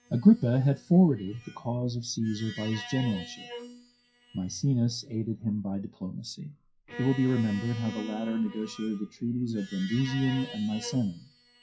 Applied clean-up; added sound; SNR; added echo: classical method WPE with log-MMSE.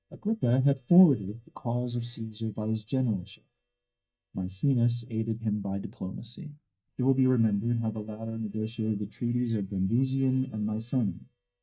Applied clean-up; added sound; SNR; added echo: neural mask model DeepFilterNet 3.